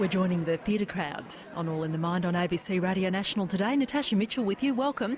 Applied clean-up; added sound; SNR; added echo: none; none; none; none.